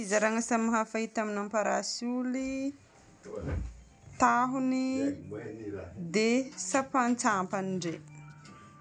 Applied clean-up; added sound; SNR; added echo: none; none; none; none.